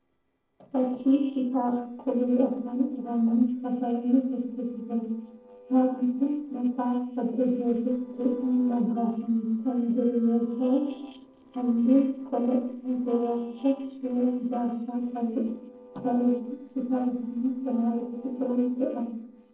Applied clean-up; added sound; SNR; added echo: neural separator model SepFormer DNS4.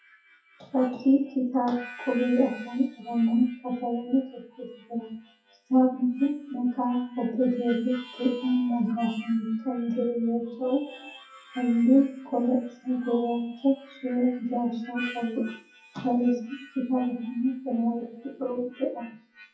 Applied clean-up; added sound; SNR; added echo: classical method WPE with log-MMSE.